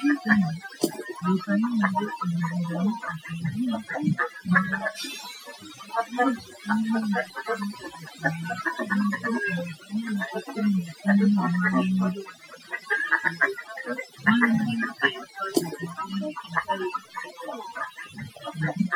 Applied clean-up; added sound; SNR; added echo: classical method Wiener filter.